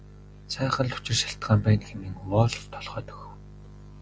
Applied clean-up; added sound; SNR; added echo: none; none; none; none.